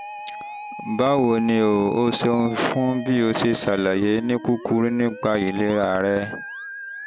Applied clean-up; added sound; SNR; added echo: none; Musical instrument; 14 dB; none.